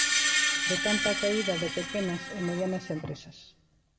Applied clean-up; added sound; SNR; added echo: none; Screech; -2 dB; reverberation time 0.7 s.